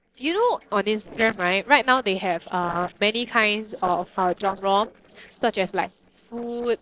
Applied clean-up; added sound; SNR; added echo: neural separator model SepFormer DNS4.